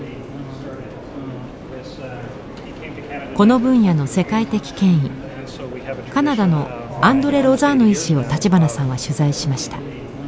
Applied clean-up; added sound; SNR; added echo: none; none; none; none.